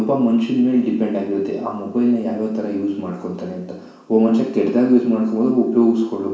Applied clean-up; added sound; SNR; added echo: none; none; none; reverberation time 0.7 s.